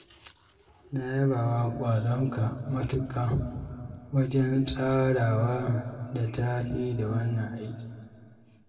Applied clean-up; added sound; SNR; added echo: none; none; none; reverberation time 2.3 s.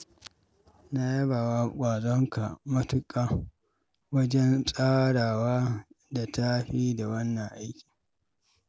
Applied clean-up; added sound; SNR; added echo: none; none; none; none.